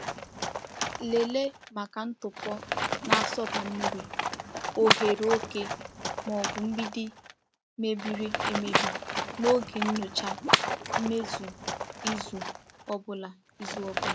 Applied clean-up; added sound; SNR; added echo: none; Livestock, farm animals, working animals; 0 dB; none.